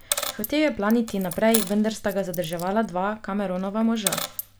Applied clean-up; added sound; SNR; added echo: none; Coin (dropping); 9 dB; none.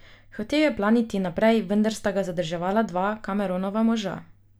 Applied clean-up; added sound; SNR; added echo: none; none; none; none.